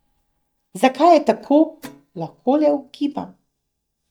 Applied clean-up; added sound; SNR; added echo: neural mask model DeepFilterNet 3.